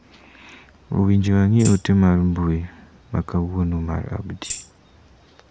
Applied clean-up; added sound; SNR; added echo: none; Tambourine; 14 dB; none.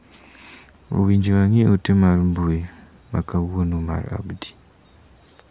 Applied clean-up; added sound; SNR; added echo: none; none; none; none.